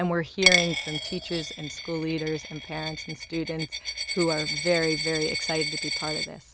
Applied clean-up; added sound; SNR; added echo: none; Coin (dropping); 1 dB; none.